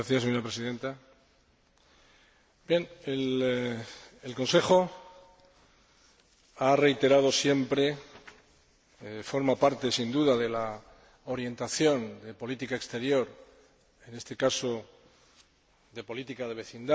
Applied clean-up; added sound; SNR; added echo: none; none; none; none.